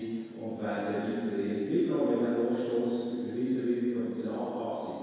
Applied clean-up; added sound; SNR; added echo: none; none; none; reverberation time 2.0 s.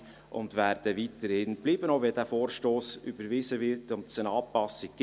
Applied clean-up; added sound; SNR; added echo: none; none; none; none.